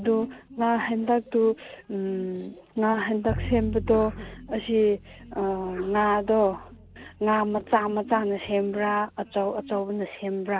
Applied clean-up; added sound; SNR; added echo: none; Bowed string instrument + Sneeze; 15 dB; none.